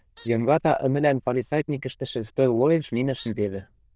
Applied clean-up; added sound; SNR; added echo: neural diffusion model UNIVERSE++.